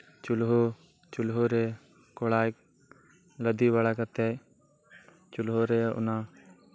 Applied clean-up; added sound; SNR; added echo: none; none; none; none.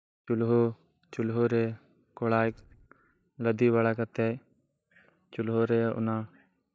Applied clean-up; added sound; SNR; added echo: neural mask model DeepFilterNet 3.